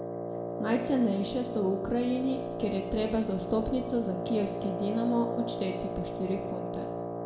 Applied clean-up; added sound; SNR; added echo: none; Wind instrument, woodwind instrument; 4 dB; reverberation time 0.9 s.